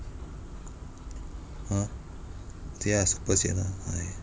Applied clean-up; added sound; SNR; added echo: none; none; none; none.